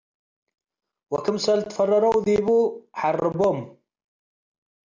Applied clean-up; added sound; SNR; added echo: none; none; none; none.